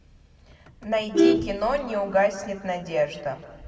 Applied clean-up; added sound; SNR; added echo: none; Vehicle horn, car horn, honking; 1 dB; reverberation time 1.5 s.